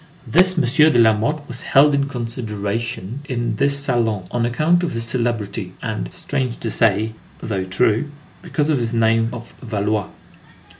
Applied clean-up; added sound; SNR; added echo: none; none; none; none.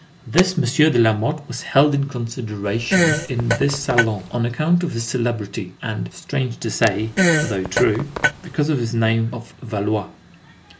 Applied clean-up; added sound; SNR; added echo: none; Fart; 1 dB; none.